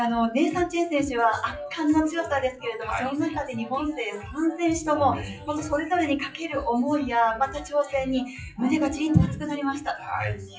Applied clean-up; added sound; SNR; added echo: classical method WPE with log-MMSE.